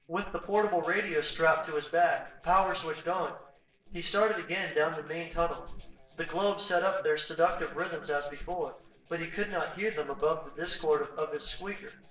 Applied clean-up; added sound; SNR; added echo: neural separator model SepFormer DNS4.